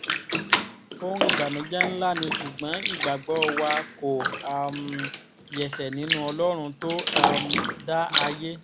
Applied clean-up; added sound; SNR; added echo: none; Bathtub (filling or washing); -1 dB; none.